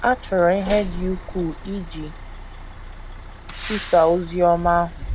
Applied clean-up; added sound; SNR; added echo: none; Truck; 10 dB; none.